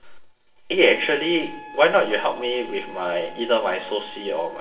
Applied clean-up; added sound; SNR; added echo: none; Wind instrument, woodwind instrument; 18 dB; reverberation time 0.6 s.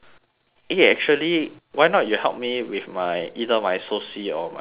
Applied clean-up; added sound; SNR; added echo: none; none; none; none.